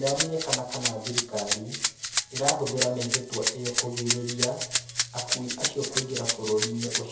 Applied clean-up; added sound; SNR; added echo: none; Rattle (instrument); -2 dB; reverberation time 0.7 s.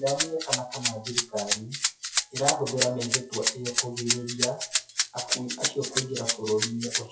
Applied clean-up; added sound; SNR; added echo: classical method WPE with log-MMSE.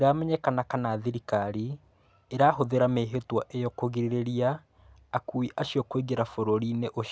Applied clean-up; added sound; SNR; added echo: none; none; none; none.